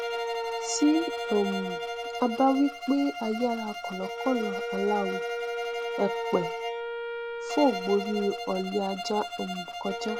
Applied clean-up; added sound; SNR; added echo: none; Bowed string instrument + Wind instrument, woodwind instrument; 4 dB; none.